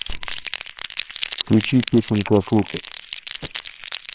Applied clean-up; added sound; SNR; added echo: neural separator model SepFormer WHAMR!.